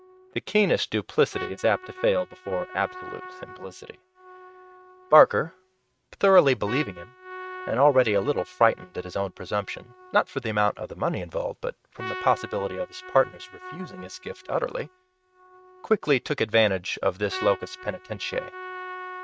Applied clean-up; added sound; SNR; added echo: neural mask model RNNoise.